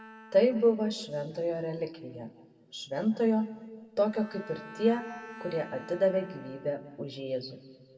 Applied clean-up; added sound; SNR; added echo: none; Bowed string instrument; 20 dB; reverberation time 1.4 s.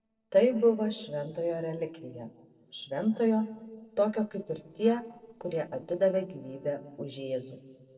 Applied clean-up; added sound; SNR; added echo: neural separator model SepFormer DNS4.